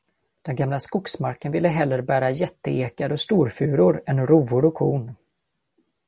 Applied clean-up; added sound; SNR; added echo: none; none; none; none.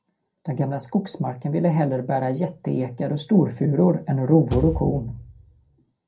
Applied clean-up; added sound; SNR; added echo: none; Bass drum / Thump, thud; 9 dB; reverberation time 0.2 s.